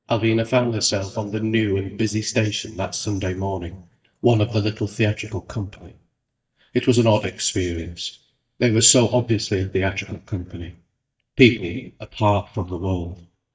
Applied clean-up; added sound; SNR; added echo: neural mask model DeepFilterNet 3.